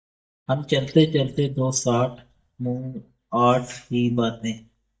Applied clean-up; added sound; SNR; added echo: neural mask model DeepFilterNet 3.